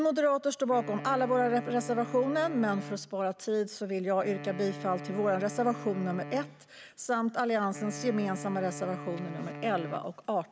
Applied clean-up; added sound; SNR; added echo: none; Wind instrument, woodwind instrument; 13 dB; none.